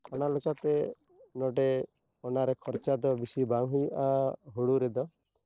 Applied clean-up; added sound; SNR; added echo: neural separator model SepFormer DNS4.